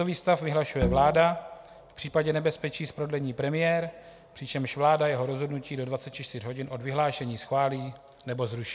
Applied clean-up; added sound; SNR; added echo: none; Bowed string instrument; 5 dB; none.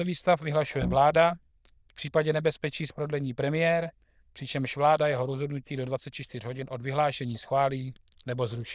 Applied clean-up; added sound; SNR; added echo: neural diffusion model UNIVERSE++.